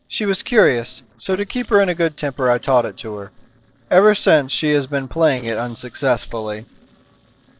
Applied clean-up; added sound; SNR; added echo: neural separator model SepFormer DNS4.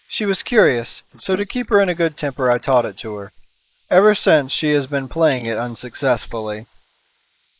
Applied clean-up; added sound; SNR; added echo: neural mask model Resemble Enhance denoiser.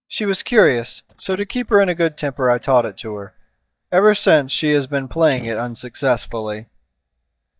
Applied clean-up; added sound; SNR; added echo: neural mask model DeepFilterNet 3.